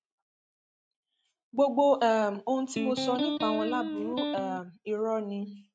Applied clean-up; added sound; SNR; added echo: neural mask model RNNoise.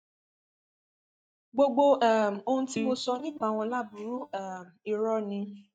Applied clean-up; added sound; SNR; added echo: neural mask model DeepFilterNet 3.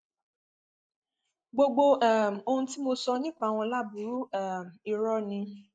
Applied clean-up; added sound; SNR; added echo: neural mask model Resemble Enhance denoiser.